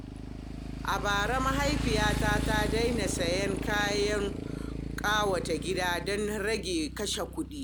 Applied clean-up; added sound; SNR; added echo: none; Motorcycle; 3 dB; none.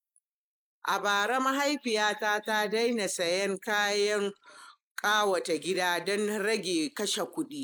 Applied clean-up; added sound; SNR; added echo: neural mask model Resemble Enhance denoiser.